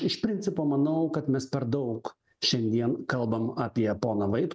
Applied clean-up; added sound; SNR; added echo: none; none; none; none.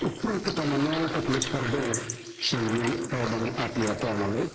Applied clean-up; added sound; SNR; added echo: neural mask model Resemble Enhance denoiser.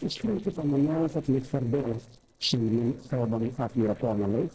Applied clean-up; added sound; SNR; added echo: neural separator model SepFormer DNS4.